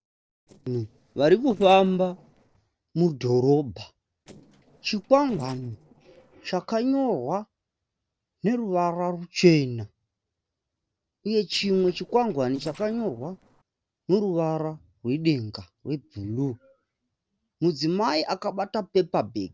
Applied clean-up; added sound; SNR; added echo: neural separator model SepFormer DNS4.